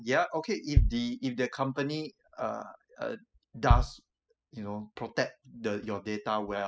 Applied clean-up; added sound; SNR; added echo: classical method spectral subtraction.